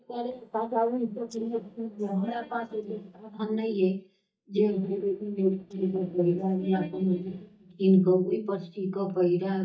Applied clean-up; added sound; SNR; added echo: neural mask model DeepFilterNet 3.